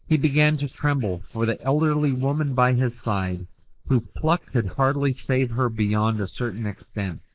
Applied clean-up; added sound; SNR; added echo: neural mask model Resemble Enhance denoiser.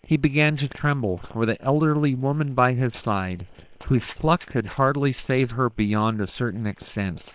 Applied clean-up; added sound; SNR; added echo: neural separator model SepFormer WHAM!.